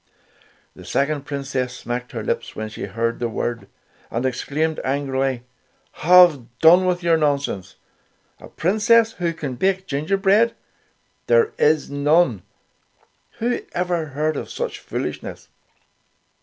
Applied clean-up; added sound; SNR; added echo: none; none; none; none.